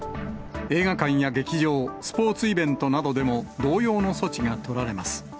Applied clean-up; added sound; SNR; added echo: none; none; none; none.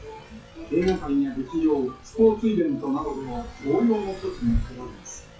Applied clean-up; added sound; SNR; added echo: classical method WPE with log-MMSE.